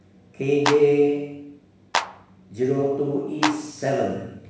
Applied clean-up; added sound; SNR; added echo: none; Clapping; 4 dB; reverberation time 0.9 s.